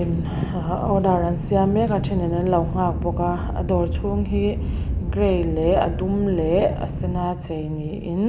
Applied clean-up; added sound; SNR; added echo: none; Aircraft; 3 dB; none.